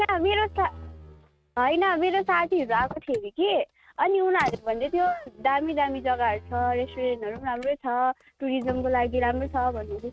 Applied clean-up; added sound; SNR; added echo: neural mask model RNNoise.